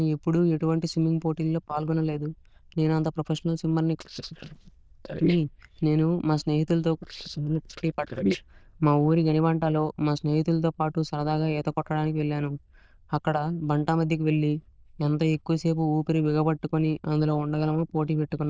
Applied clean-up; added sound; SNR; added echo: neural diffusion model UNIVERSE++.